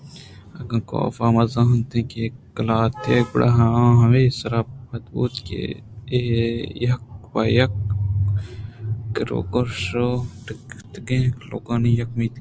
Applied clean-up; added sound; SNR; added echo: none; none; none; none.